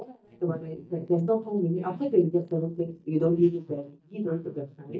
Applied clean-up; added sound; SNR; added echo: neural mask model DeepFilterNet 3.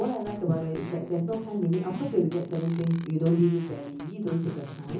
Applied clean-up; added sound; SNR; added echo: none; Fart; 18 dB; reverberation time 0.6 s.